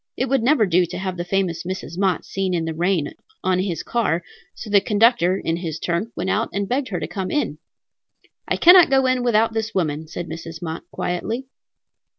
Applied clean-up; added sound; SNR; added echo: none; none; none; none.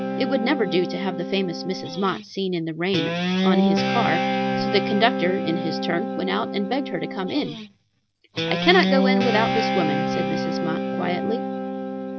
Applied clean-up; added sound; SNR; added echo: none; Guitar; 0 dB; none.